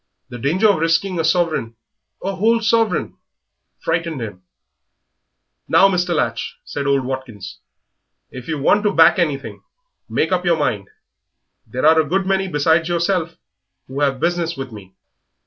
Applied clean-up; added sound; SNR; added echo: none; none; none; none.